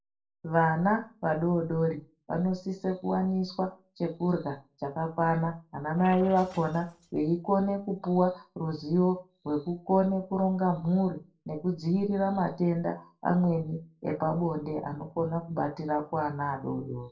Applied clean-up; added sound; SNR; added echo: neural separator model SepFormer DNS4.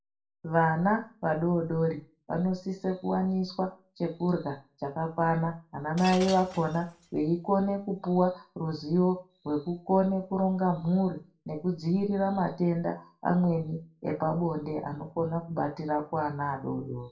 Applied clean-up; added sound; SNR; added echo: none; Shatter; 14 dB; reverberation time 0.3 s.